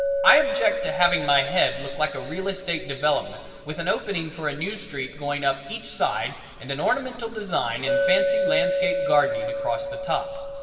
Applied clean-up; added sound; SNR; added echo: none; Chink, clink; 3 dB; reverberation time 2.4 s.